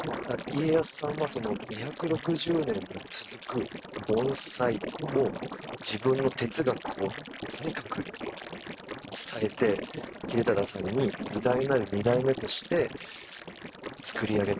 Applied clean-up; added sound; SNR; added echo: neural mask model RNNoise.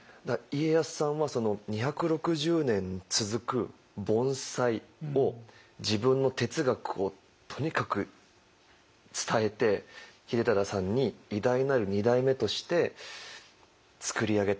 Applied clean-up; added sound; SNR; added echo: none; none; none; none.